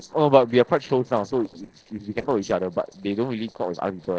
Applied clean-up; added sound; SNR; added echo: neural separator model SepFormer DNS4.